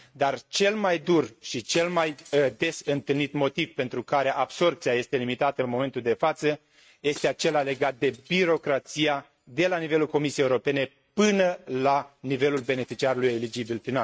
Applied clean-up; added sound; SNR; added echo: neural mask model RNNoise.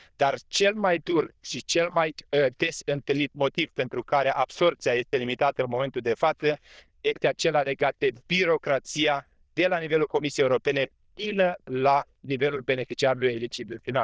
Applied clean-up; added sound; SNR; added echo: neural diffusion model UNIVERSE++.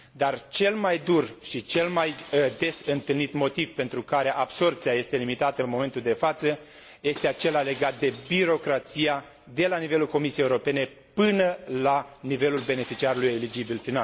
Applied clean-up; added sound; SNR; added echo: none; Shatter; 20 dB; none.